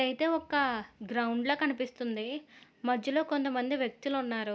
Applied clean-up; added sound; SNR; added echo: none; none; none; none.